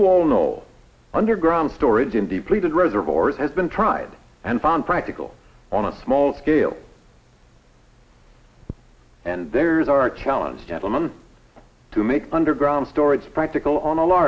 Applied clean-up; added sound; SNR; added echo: none; none; none; none.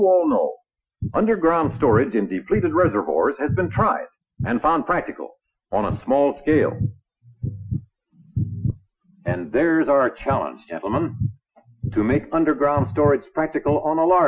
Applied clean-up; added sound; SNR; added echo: classical method Wiener filter.